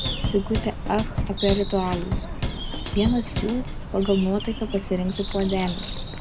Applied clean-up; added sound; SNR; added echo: none; Drum / Drum kit + Bird; 2 dB; none.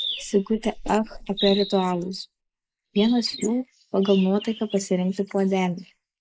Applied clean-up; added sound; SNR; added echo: neural mask model Resemble Enhance denoiser.